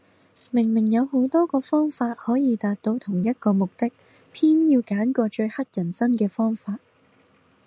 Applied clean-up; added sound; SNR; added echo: none; none; none; none.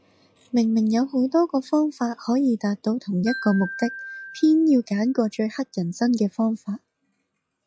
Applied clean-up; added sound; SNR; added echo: classical method log-MMSE.